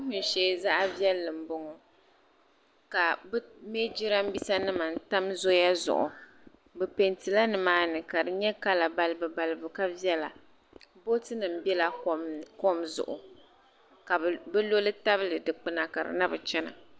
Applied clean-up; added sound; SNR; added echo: none; none; none; none.